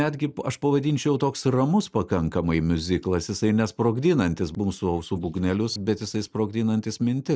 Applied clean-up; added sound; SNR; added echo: neural mask model Resemble Enhance denoiser.